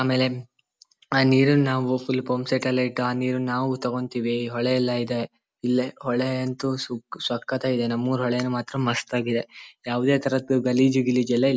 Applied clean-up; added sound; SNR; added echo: none; none; none; none.